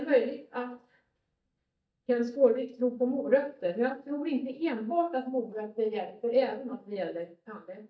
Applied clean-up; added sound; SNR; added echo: neural mask model DeepFilterNet 3.